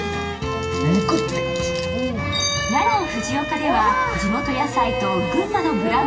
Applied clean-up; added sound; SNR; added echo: none; Bowed string instrument; 5 dB; reverberation time 1.8 s.